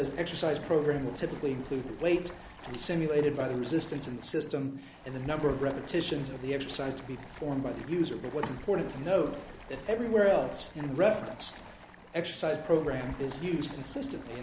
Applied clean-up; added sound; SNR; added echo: none; Stream; 15 dB; none.